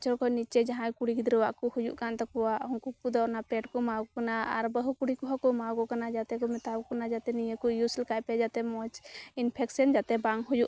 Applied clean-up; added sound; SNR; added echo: none; none; none; none.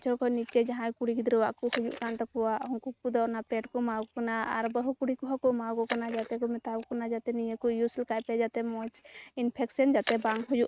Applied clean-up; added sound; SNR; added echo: neural mask model RNNoise.